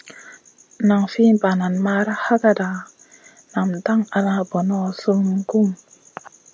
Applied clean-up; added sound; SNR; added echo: none; none; none; none.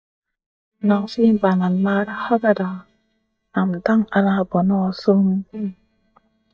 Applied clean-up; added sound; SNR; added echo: neural mask model DeepFilterNet 3.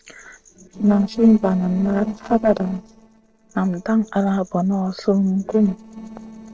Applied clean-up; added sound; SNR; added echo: neural separator model SepFormer DNS4.